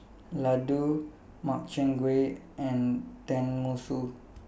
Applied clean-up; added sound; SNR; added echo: none; none; none; none.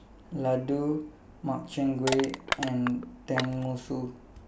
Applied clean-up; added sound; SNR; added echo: none; Crushing; 4 dB; none.